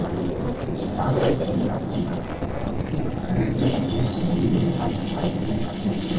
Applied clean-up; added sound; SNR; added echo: neural separator model SepFormer DNS4.